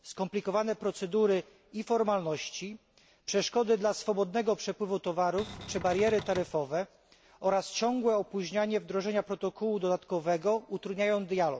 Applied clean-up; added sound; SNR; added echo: none; Cupboard open or close; 12 dB; none.